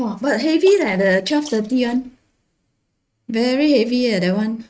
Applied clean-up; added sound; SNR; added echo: neural mask model RNNoise.